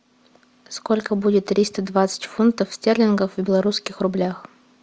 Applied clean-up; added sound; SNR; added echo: none; none; none; none.